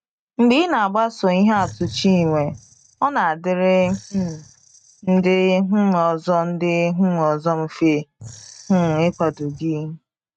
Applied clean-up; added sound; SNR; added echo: neural mask model RNNoise.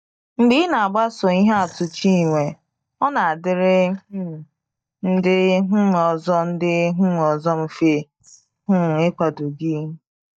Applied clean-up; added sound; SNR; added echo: neural mask model DeepFilterNet 3.